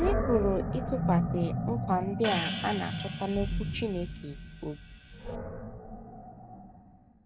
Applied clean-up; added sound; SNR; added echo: none; Animal + Hi-hat; 0 dB; none.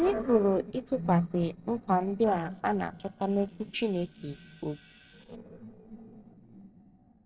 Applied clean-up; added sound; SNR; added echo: neural separator model SepFormer DNS4.